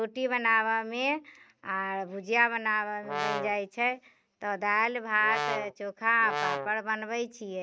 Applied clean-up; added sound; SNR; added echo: neural mask model RNNoise.